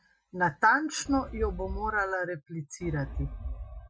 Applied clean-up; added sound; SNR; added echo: classical method Wiener filter.